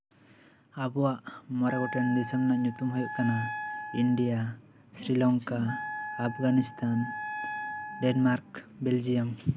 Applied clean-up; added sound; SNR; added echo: none; Wind instrument, woodwind instrument; 9 dB; none.